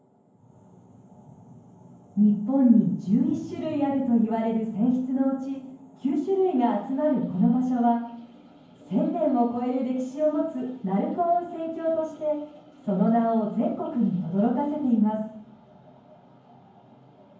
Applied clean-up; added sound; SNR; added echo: none; none; none; reverberation time 0.9 s.